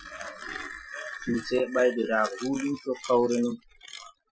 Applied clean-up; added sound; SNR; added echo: classical method Wiener filter.